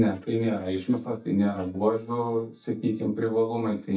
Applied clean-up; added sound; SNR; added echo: neural mask model DeepFilterNet 3.